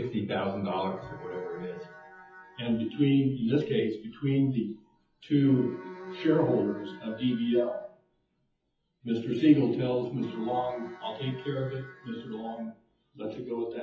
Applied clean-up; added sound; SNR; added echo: classical method WPE with log-MMSE.